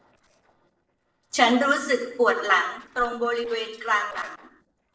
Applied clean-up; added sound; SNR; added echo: neural separator model SepFormer DNS4.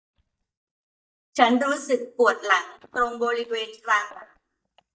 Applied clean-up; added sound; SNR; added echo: neural mask model DeepFilterNet 3.